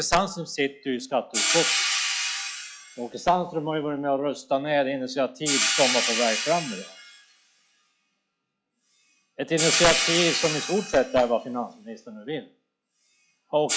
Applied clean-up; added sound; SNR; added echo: classical method log-MMSE.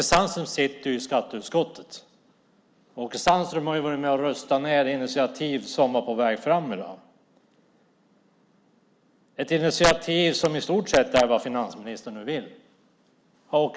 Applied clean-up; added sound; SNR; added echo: none; none; none; none.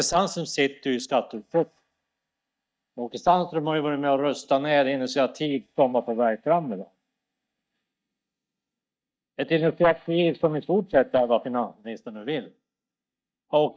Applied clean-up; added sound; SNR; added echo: neural mask model DeepFilterNet 3.